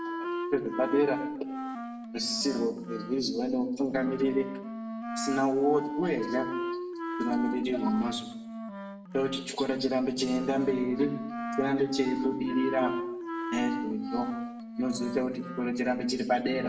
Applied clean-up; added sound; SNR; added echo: none; Wind instrument, woodwind instrument; 7 dB; reverberation time 0.7 s.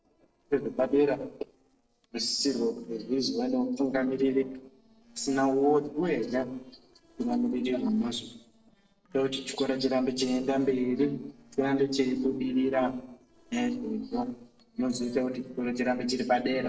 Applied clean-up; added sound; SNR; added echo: neural separator model SepFormer DNS4.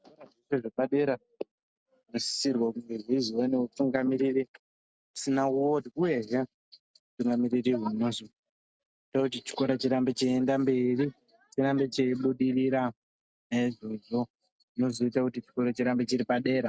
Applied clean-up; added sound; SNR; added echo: none; none; none; none.